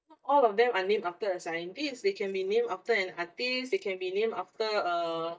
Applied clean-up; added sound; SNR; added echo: neural mask model DeepFilterNet 3.